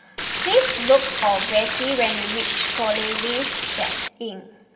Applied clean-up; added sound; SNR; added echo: none; Stream; -2 dB; reverberation time 1.5 s.